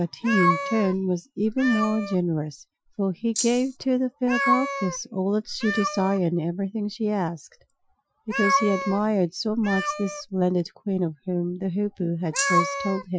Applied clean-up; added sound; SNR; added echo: classical method Wiener filter.